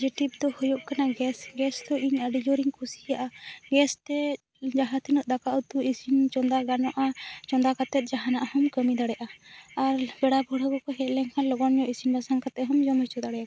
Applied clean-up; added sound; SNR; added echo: none; none; none; none.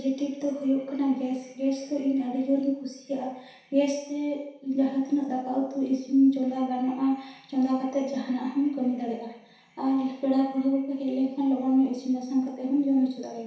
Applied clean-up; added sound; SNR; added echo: none; none; none; reverberation time 0.7 s.